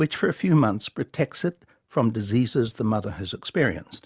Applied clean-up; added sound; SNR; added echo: none; none; none; none.